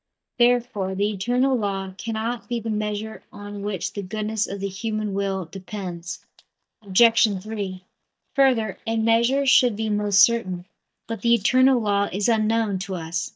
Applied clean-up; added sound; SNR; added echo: neural mask model DeepFilterNet 3.